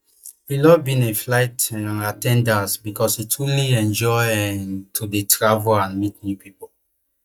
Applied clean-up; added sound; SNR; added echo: neural mask model DeepFilterNet 3.